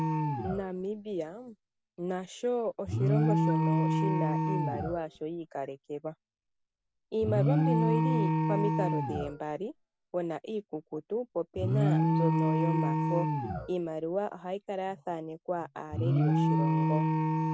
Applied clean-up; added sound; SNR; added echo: none; Alarm; -5 dB; none.